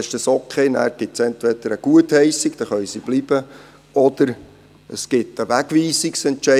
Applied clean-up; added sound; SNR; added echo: none; none; none; none.